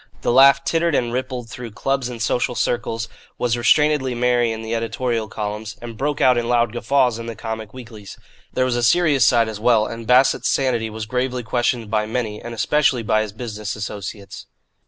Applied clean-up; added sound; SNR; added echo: none; none; none; none.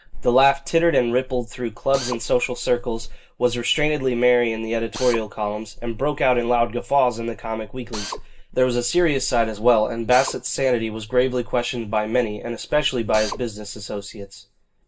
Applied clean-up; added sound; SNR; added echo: none; Drill; 19 dB; reverberation time 0.2 s.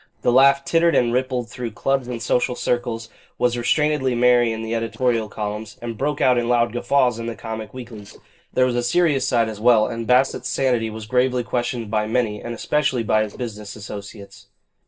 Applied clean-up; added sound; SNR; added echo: neural separator model SepFormer DNS4.